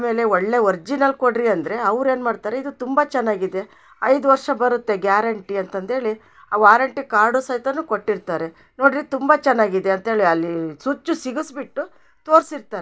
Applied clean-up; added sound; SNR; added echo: none; none; none; none.